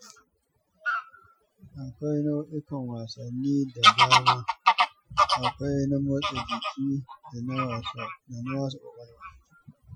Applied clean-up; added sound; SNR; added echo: classical method Wiener filter.